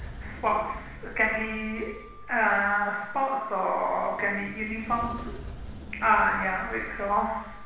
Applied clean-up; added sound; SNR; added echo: none; Sliding door; 14 dB; reverberation time 0.9 s.